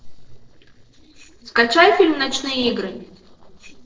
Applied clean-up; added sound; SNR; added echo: neural separator model SepFormer DNS4.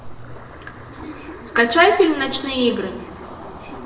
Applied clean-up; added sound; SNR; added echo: none; Ocean; 17 dB; reverberation time 0.7 s.